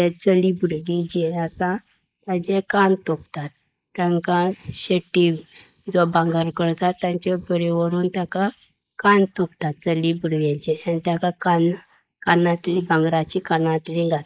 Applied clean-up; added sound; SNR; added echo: neural mask model Resemble Enhance denoiser.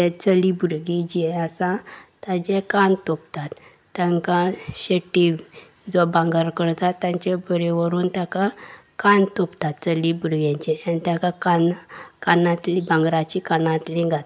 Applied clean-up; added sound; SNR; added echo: none; none; none; none.